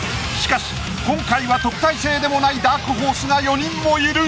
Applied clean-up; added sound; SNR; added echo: none; none; none; none.